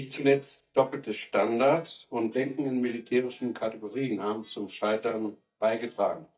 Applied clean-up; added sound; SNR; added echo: neural mask model DeepFilterNet 3.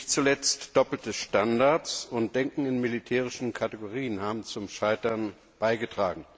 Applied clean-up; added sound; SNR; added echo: none; none; none; none.